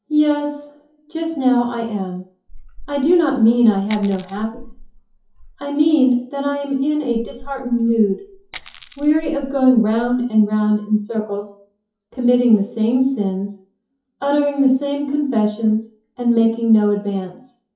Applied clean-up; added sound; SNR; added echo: classical method WPE with log-MMSE.